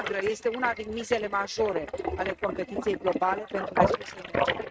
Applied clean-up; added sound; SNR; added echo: neural mask model RNNoise.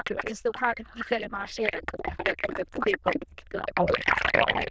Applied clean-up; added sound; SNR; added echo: neural diffusion model UNIVERSE++.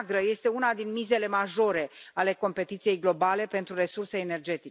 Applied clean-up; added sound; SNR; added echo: none; none; none; none.